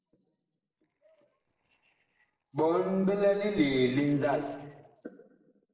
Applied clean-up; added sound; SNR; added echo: neural separator model SepFormer DNS4.